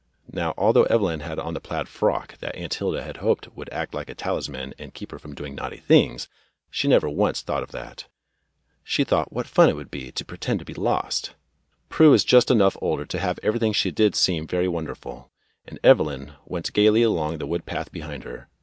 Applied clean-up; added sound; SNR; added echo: none; none; none; none.